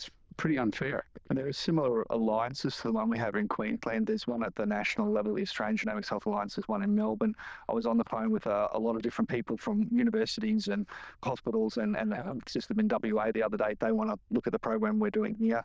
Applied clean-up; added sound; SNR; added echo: neural diffusion model UNIVERSE++.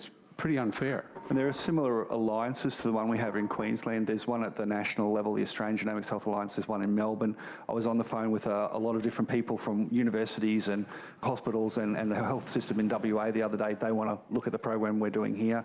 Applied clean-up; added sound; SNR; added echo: none; Dishes, pots, and pans; 17 dB; none.